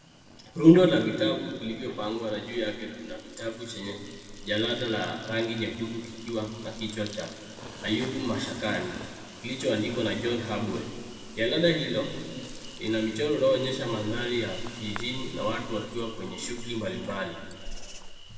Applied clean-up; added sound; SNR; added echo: none; Insect; 13 dB; reverberation time 2.0 s.